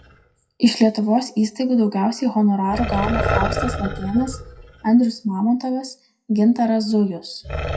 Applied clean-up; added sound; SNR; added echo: classical method WPE with log-MMSE.